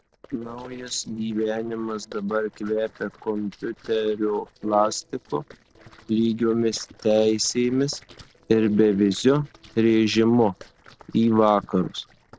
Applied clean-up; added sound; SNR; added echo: neural separator model SepFormer DNS4.